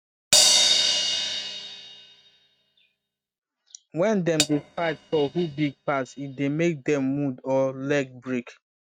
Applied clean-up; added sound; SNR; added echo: neural mask model RNNoise.